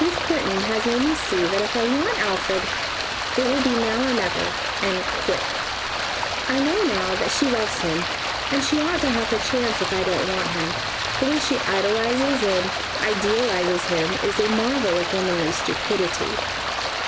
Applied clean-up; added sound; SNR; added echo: none; Stream; 1 dB; none.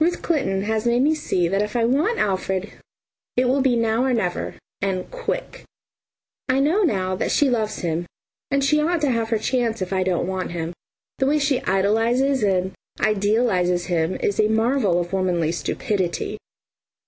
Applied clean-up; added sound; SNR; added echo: none; none; none; none.